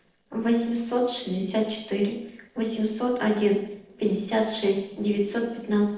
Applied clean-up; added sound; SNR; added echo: neural separator model SepFormer DNS4.